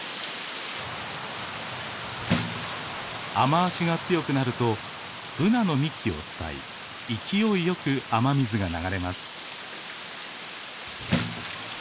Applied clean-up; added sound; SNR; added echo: none; Bathtub (filling or washing) / Splash, splatter; 11 dB; none.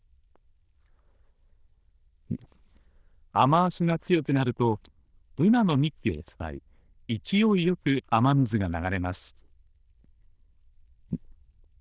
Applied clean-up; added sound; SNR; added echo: neural diffusion model UNIVERSE++.